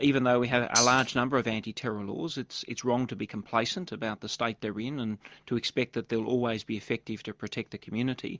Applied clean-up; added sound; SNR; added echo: none; Tambourine; -2 dB; none.